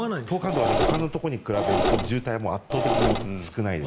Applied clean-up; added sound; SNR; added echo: none; Engine / Mechanisms; -2 dB; none.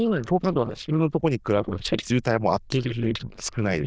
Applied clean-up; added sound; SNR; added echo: neural diffusion model UNIVERSE++.